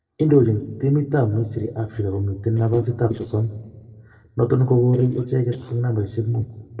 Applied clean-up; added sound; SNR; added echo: neural separator model SepFormer DNS4.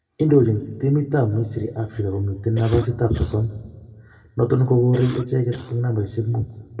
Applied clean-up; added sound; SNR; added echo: none; Cough; 16 dB; reverberation time 1.4 s.